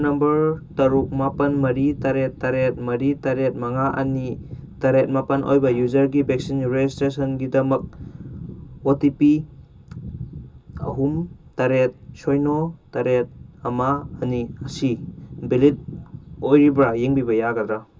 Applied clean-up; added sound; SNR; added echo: none; none; none; reverberation time 0.2 s.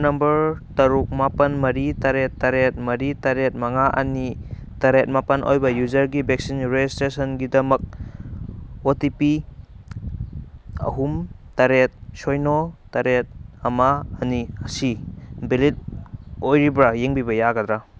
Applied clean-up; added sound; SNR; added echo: none; none; none; none.